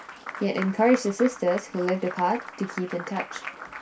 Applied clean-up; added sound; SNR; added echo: none; Applause; 12 dB; reverberation time 0.2 s.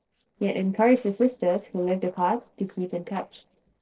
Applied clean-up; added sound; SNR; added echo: neural separator model SepFormer DNS4.